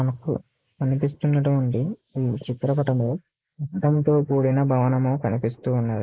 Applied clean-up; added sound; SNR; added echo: neural mask model Resemble Enhance denoiser.